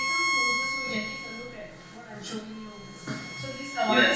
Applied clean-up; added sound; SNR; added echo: none; Bowed string instrument; 1 dB; reverberation time 0.6 s.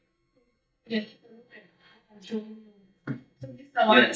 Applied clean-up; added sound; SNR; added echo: neural mask model DeepFilterNet 3.